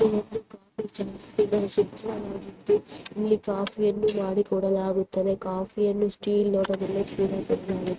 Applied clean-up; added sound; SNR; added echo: neural mask model RNNoise.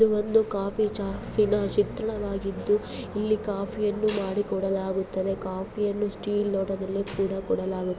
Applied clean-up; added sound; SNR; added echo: none; none; none; none.